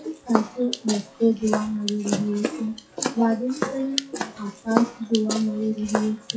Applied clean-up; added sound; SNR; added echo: classical method WPE with log-MMSE.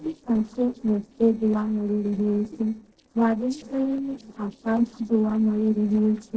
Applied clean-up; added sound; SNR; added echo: neural separator model SepFormer DNS4.